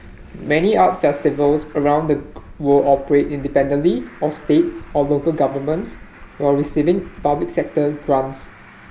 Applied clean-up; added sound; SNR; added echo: none; Traffic noise, roadway noise; 20 dB; none.